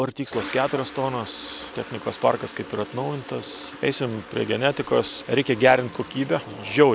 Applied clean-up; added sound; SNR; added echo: none; Toilet flush; 14 dB; none.